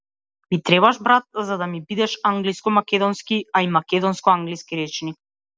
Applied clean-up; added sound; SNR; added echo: none; none; none; none.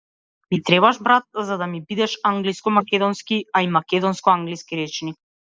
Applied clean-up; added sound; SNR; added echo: neural mask model Resemble Enhance denoiser.